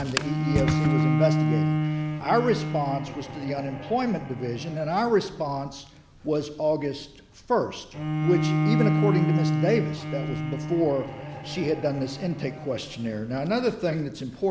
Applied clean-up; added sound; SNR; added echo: none; Bowed string instrument; 1 dB; none.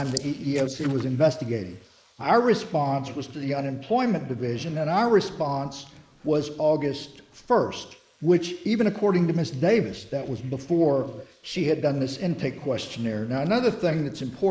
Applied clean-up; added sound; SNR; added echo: neural mask model Resemble Enhance denoiser.